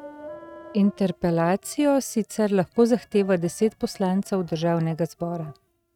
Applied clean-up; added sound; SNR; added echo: neural mask model RNNoise.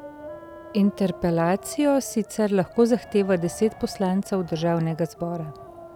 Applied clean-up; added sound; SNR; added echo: none; Wind + Wind instrument, woodwind instrument; 18 dB; none.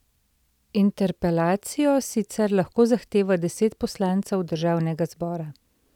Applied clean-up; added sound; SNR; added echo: none; none; none; none.